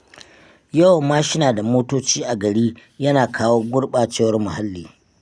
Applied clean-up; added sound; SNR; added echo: none; none; none; none.